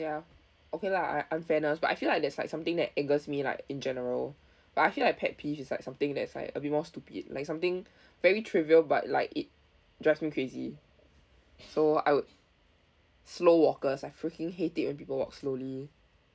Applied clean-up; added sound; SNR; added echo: none; none; none; none.